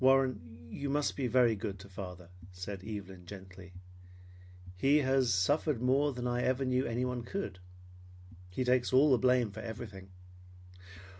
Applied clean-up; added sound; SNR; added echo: none; none; none; none.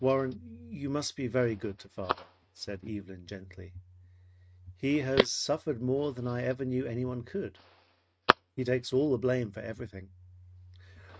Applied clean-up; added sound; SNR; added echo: neural mask model RNNoise.